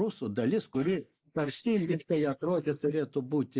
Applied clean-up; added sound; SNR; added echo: neural mask model Resemble Enhance denoiser.